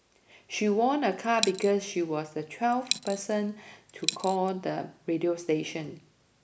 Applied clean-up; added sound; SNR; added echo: neural mask model Resemble Enhance denoiser.